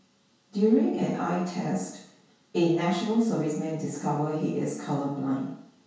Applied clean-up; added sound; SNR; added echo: none; none; none; reverberation time 0.6 s.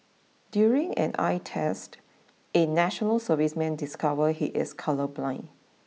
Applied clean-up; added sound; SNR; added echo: none; none; none; none.